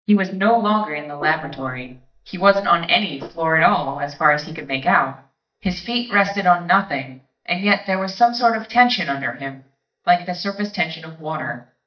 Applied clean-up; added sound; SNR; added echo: neural mask model DeepFilterNet 3.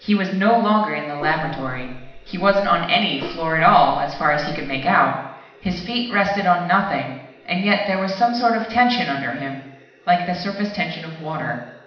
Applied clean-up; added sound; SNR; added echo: none; Gong; 13 dB; reverberation time 0.8 s.